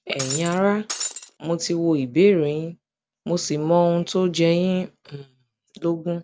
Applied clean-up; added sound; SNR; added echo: none; Shatter; 7 dB; none.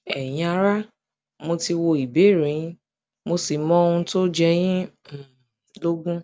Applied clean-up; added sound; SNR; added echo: none; none; none; none.